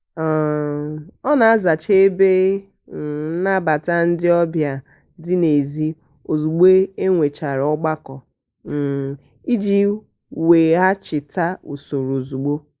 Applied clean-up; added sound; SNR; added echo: neural mask model Resemble Enhance denoiser.